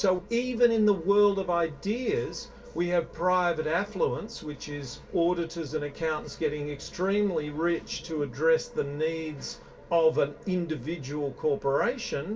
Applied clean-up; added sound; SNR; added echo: none; none; none; reverberation time 0.2 s.